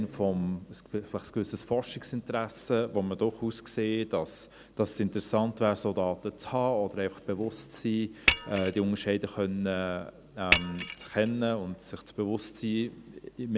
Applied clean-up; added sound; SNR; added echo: none; Shatter; -3 dB; none.